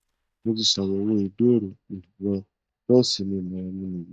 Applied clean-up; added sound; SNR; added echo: neural mask model DeepFilterNet 3.